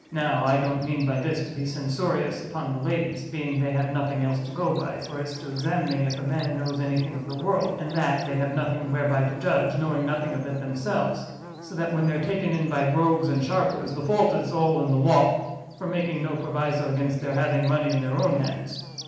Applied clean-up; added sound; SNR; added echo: none; Buzz / Bird; 19 dB; reverberation time 1.0 s.